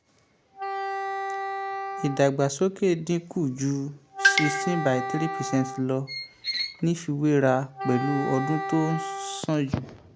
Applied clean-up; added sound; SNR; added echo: none; Wind instrument, woodwind instrument + Squeak; 6 dB; none.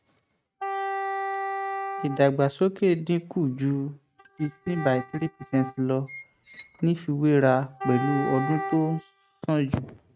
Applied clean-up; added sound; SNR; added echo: neural mask model RNNoise.